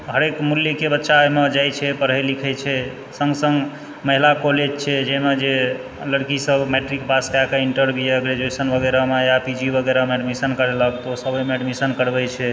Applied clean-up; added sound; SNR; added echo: none; none; none; reverberation time 1.1 s.